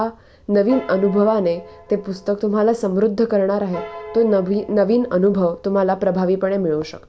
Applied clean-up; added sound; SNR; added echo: none; Piano; 18 dB; none.